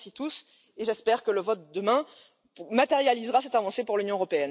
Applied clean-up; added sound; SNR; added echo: none; none; none; none.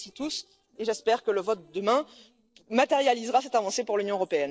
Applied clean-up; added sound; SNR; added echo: neural separator model SepFormer DNS4.